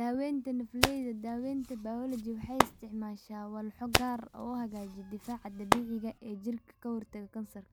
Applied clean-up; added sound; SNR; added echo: none; Hands; -1 dB; none.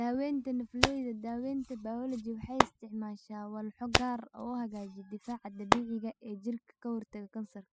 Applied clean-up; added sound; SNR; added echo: classical method spectral subtraction.